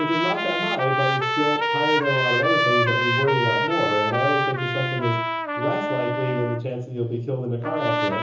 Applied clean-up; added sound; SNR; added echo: none; Trumpet; -1 dB; reverberation time 0.6 s.